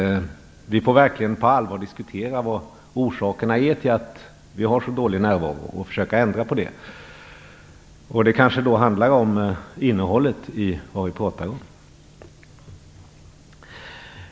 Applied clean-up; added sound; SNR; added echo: none; none; none; none.